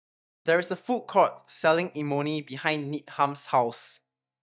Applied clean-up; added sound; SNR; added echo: neural mask model DeepFilterNet 3.